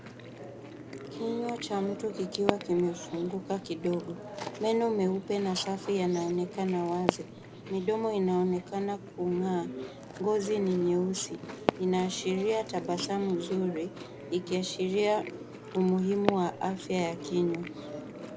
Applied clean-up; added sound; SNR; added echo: none; Chewing, mastication + Fireworks; 9 dB; none.